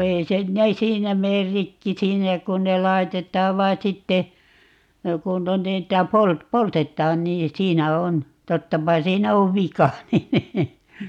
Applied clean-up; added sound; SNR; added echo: none; none; none; none.